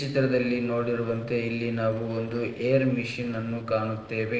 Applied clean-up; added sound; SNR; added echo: neural separator model SepFormer DNS4.